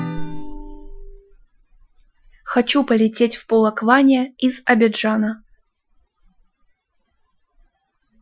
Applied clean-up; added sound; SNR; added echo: classical method Wiener filter.